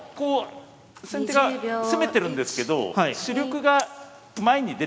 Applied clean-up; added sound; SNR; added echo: none; none; none; none.